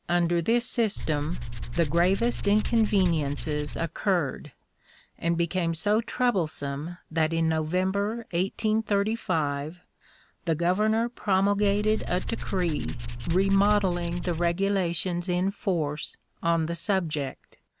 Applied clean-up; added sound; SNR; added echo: none; Tools; 3 dB; none.